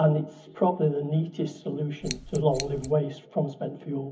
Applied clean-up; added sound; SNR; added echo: none; Scissors; 11 dB; reverberation time 0.3 s.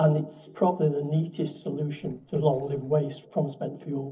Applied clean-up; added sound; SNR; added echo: neural separator model SepFormer DNS4.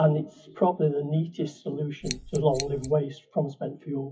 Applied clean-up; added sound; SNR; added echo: classical method WPE with log-MMSE.